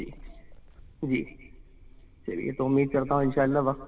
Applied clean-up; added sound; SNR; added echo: none; Purr; 17 dB; reverberation time 2.4 s.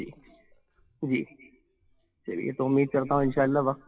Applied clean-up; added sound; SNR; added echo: classical method WPE with log-MMSE.